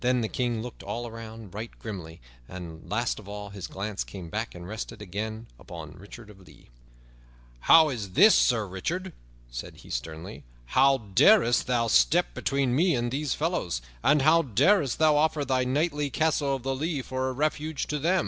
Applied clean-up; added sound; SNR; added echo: none; none; none; none.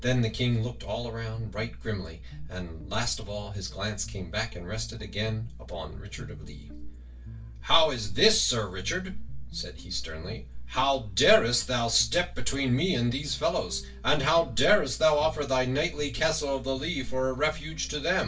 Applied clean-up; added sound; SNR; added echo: none; Guitar; 20 dB; reverberation time 0.2 s.